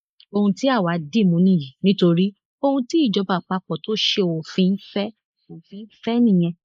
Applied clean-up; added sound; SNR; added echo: neural mask model Resemble Enhance denoiser.